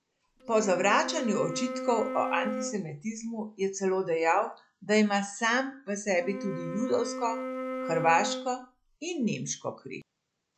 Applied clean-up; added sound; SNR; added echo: none; Wind instrument, woodwind instrument; 7 dB; none.